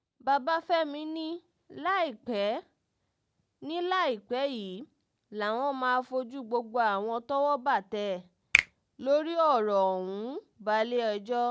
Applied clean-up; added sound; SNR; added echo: none; Finger snapping; 3 dB; none.